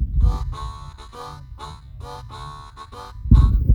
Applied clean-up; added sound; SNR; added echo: none; Harmonica; 19 dB; none.